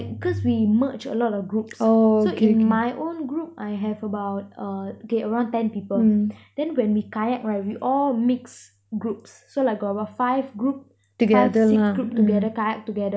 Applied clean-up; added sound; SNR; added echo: none; none; none; none.